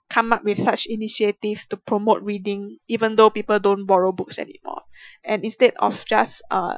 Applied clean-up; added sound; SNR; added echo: classical method Wiener filter.